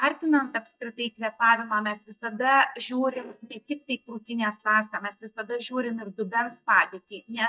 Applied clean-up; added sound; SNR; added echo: neural mask model DeepFilterNet 3.